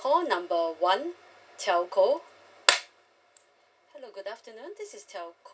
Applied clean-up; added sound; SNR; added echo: none; none; none; reverberation time 0.4 s.